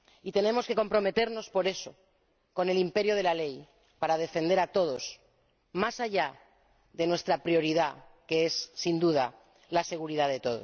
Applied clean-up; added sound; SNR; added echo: none; none; none; none.